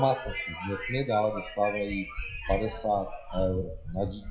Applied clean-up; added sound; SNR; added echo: classical method WPE with log-MMSE.